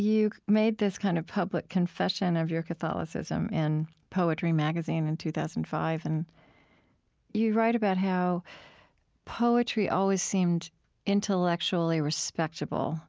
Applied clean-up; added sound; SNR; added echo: none; none; none; none.